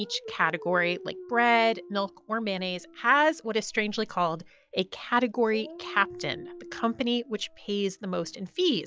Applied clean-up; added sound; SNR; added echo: classical method log-MMSE.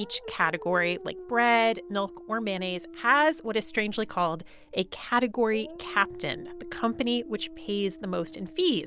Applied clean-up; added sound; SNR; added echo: none; Dog; 16 dB; none.